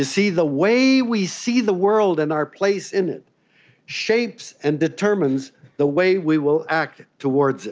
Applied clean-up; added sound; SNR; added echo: none; none; none; none.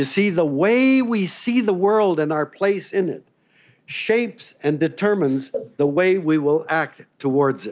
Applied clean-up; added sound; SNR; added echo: neural mask model Resemble Enhance denoiser.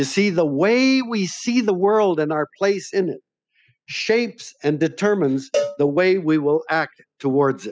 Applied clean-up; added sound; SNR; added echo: classical method spectral subtraction.